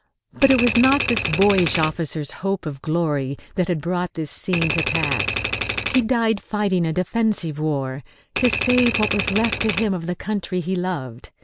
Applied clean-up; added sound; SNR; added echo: none; Typewriter; 3 dB; none.